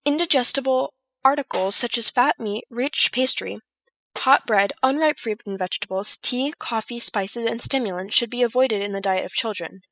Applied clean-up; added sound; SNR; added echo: classical method spectral subtraction.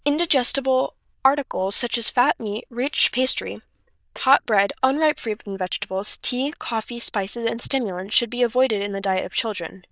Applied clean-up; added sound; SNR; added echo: neural diffusion model UNIVERSE++.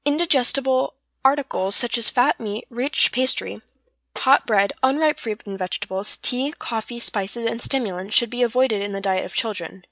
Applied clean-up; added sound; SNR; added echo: neural mask model Resemble Enhance denoiser.